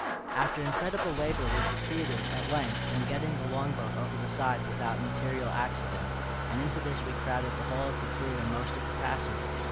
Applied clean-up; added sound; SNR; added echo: none; Idling / Engine starting; -2 dB; none.